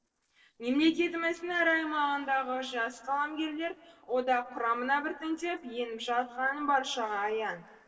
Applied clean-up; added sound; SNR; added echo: neural separator model SepFormer DNS4.